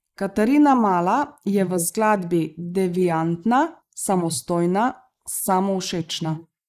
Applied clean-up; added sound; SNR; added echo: neural mask model Resemble Enhance denoiser.